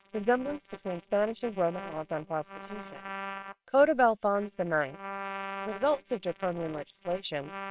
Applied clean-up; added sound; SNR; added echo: neural separator model SepFormer WHAMR!.